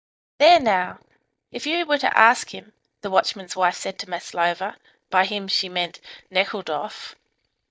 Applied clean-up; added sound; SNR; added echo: neural mask model DeepFilterNet 3.